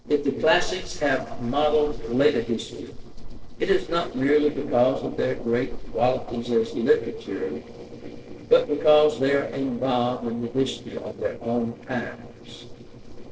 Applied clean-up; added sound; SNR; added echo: neural separator model SepFormer DNS4.